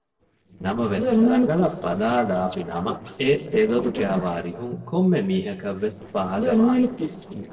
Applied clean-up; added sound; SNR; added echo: neural separator model SepFormer DNS4.